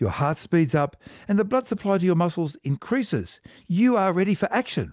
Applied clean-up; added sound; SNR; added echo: none; none; none; none.